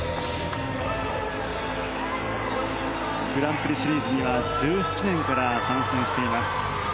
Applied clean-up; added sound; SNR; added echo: none; Keyboard (musical); 18 dB; none.